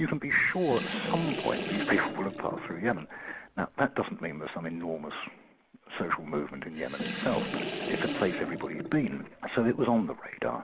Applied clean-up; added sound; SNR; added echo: none; Sink (filling or washing) / Water; 6 dB; none.